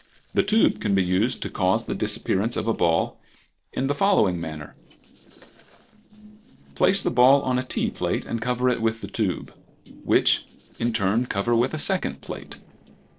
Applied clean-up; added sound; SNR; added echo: neural separator model SepFormer DNS4.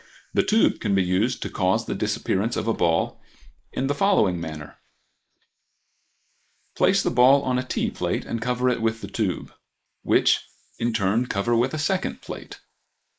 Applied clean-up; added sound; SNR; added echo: neural mask model Resemble Enhance denoiser.